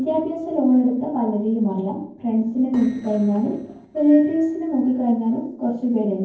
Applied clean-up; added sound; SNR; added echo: neural separator model SepFormer DNS4.